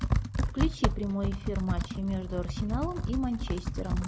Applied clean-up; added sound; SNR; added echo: none; Computer keyboard; -3 dB; none.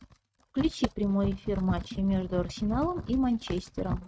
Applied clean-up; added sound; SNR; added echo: neural mask model RNNoise.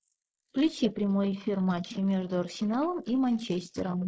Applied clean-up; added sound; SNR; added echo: neural mask model Resemble Enhance denoiser.